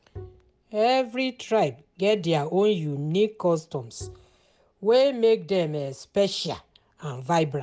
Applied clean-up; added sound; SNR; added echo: none; Bowed string instrument; 19 dB; none.